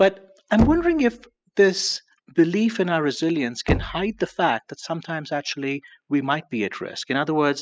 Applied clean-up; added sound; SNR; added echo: classical method spectral subtraction.